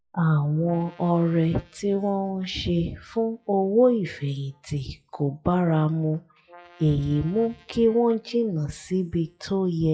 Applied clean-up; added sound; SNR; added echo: classical method WPE with log-MMSE.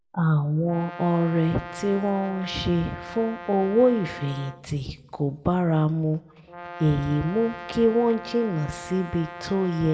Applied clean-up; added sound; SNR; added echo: none; Brass instrument; 15 dB; reverberation time 1.0 s.